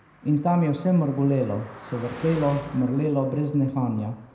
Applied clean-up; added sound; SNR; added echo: none; Car passing by; 19 dB; reverberation time 0.8 s.